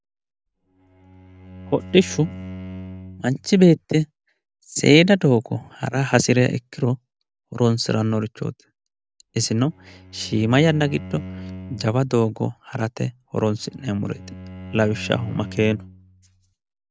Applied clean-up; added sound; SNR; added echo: none; Bowed string instrument; 16 dB; none.